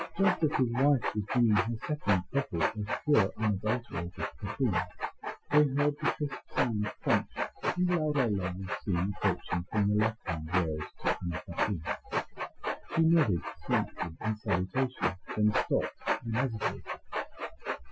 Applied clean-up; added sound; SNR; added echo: classical method Wiener filter.